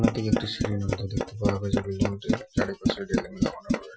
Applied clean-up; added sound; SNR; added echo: classical method Wiener filter.